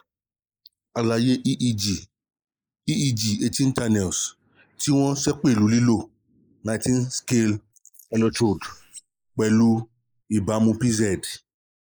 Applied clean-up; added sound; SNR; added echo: neural mask model Resemble Enhance denoiser.